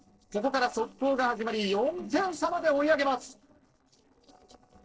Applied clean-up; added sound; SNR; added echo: neural separator model SepFormer DNS4.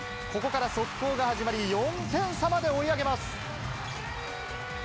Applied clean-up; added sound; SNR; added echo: none; none; none; none.